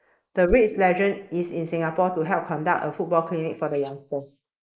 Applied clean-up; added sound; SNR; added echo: neural mask model Resemble Enhance denoiser.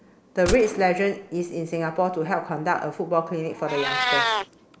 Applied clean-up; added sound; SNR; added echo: none; Meow + Gunshot, gunfire; 6 dB; none.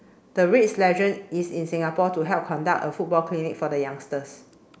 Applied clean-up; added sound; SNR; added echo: none; none; none; none.